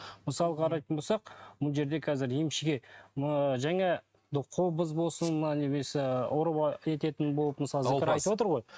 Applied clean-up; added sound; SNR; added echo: neural mask model RNNoise.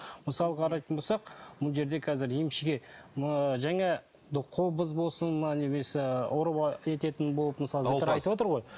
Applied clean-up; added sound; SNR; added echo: neural mask model Resemble Enhance denoiser.